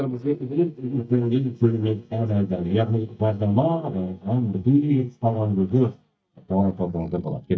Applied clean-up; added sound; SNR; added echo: neural mask model DeepFilterNet 3.